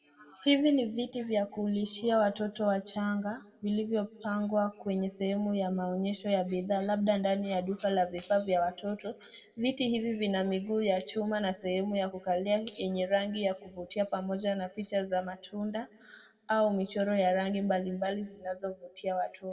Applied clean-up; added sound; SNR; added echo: none; none; none; reverberation time 0.8 s.